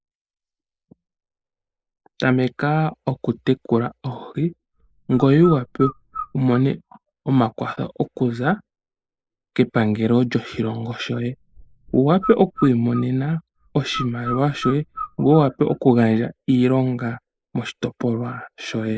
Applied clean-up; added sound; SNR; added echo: neural mask model Resemble Enhance denoiser.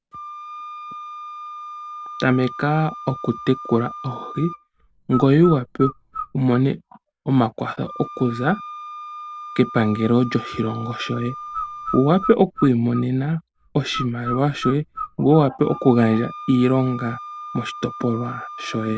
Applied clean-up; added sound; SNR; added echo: none; Wind instrument, woodwind instrument + Bird; 12 dB; none.